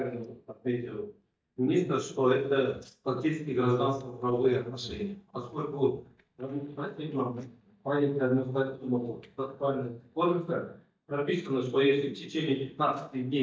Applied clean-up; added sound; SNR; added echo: neural mask model DeepFilterNet 3.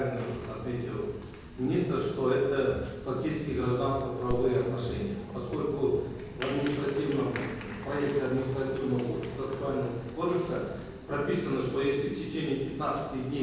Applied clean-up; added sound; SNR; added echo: none; Applause; 13 dB; reverberation time 1.3 s.